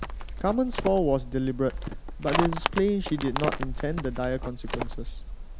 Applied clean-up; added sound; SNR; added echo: none; Livestock, farm animals, working animals; 3 dB; none.